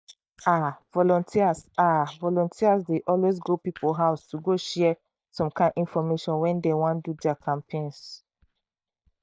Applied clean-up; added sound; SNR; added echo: neural mask model DeepFilterNet 3.